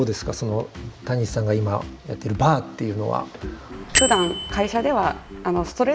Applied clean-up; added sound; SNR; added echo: none; Bell; 3 dB; none.